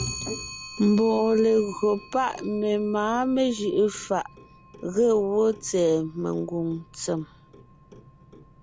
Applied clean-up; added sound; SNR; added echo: none; Clock; 17 dB; none.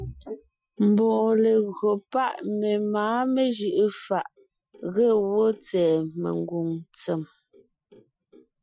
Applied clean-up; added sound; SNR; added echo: classical method Wiener filter.